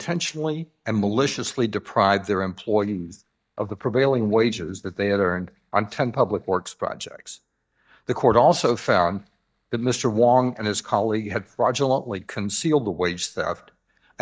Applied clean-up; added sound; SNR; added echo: neural mask model DeepFilterNet 3.